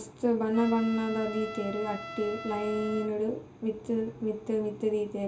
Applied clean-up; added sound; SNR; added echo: none; Trumpet; 12 dB; reverberation time 0.2 s.